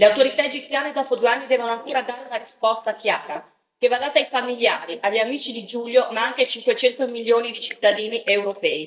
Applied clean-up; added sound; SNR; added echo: neural mask model DeepFilterNet 3.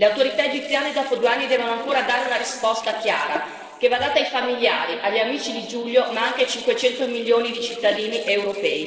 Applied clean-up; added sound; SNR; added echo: neural separator model SepFormer DNS4.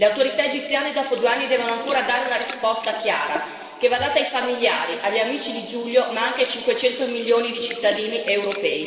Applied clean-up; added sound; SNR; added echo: none; Sink (filling or washing); 12 dB; reverberation time 2.2 s.